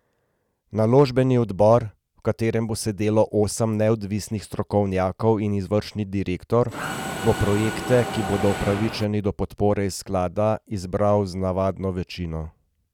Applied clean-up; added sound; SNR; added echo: none; Mechanisms; 7 dB; none.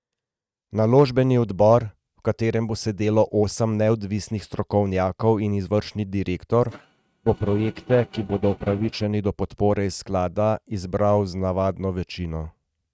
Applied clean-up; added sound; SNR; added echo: neural mask model RNNoise.